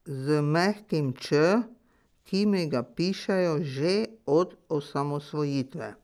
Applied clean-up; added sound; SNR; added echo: none; none; none; none.